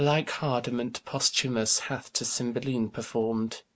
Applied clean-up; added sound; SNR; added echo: none; none; none; none.